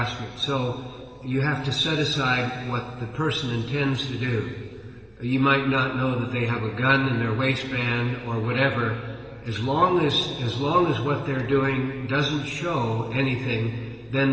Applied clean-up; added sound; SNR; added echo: none; none; none; reverberation time 2.6 s.